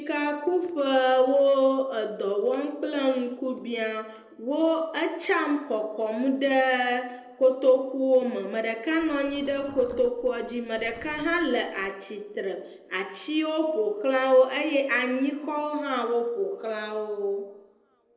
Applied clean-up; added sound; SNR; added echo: neural separator model SepFormer DNS4.